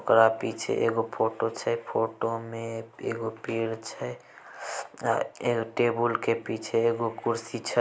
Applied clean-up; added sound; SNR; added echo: none; none; none; none.